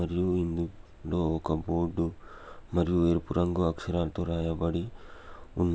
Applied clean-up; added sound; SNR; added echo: none; none; none; none.